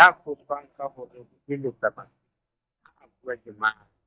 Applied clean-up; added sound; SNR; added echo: neural mask model DeepFilterNet 3.